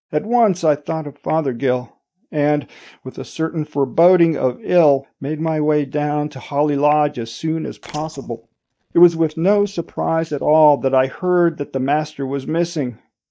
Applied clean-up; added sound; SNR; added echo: neural mask model DeepFilterNet 3.